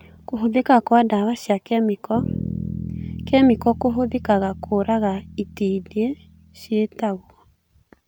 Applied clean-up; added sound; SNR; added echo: none; Bass guitar; 13 dB; none.